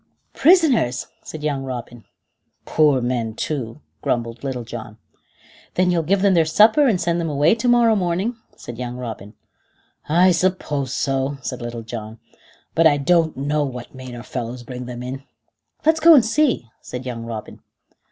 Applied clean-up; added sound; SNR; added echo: none; none; none; none.